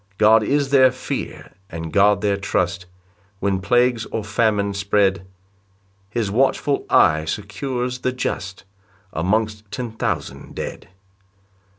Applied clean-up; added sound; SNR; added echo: none; none; none; none.